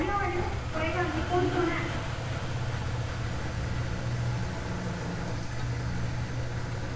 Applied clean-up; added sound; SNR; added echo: none; Engine; -5 dB; reverberation time 0.9 s.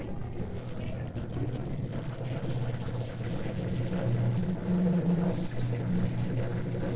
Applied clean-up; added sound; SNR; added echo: neural separator model SepFormer DNS4.